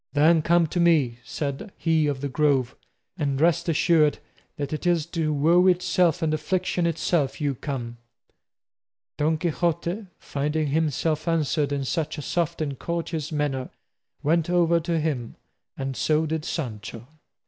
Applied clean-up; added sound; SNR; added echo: none; none; none; none.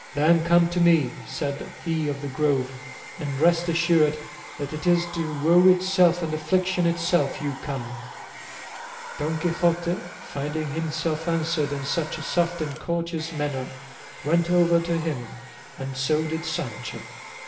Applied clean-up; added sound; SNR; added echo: none; Domestic sounds, home sounds; 15 dB; reverberation time 0.7 s.